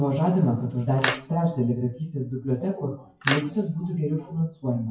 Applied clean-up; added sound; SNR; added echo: classical method WPE with log-MMSE.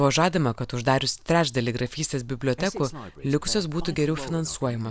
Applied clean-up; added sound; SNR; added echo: none; none; none; none.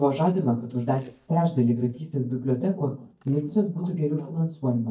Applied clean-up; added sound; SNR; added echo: neural mask model DeepFilterNet 3.